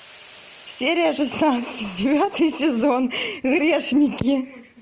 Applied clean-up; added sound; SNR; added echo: none; none; none; none.